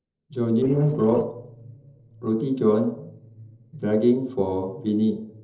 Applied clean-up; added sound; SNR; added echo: neural separator model SepFormer DNS4.